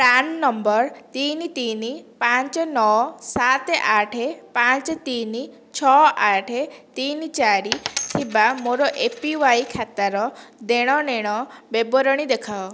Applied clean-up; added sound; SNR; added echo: none; Coin (dropping); 12 dB; none.